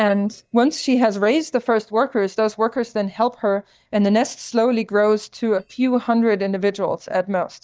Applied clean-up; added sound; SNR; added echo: neural mask model DeepFilterNet 3.